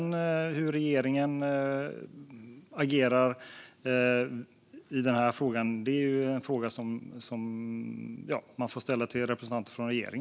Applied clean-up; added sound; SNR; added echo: none; none; none; none.